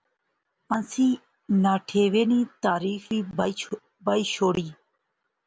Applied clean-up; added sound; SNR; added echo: none; none; none; none.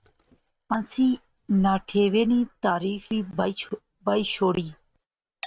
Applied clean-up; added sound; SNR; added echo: neural mask model RNNoise.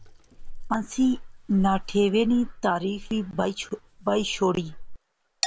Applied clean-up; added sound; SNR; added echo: none; Chink, clink; 11 dB; none.